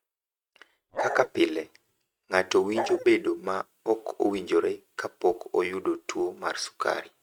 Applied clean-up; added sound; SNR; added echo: neural mask model RNNoise.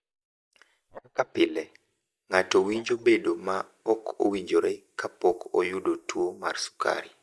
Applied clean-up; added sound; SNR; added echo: neural mask model DeepFilterNet 3.